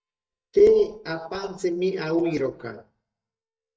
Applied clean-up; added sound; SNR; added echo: neural mask model DeepFilterNet 3.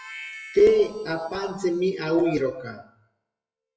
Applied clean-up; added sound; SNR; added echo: classical method WPE with log-MMSE.